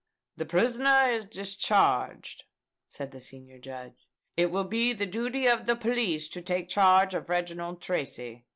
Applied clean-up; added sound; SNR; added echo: none; none; none; none.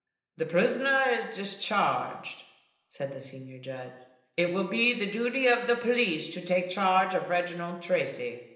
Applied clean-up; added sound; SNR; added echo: none; none; none; reverberation time 0.9 s.